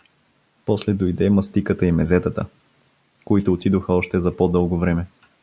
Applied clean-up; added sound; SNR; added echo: none; none; none; none.